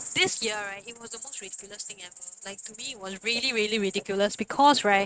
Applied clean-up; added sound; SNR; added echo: neural mask model RNNoise.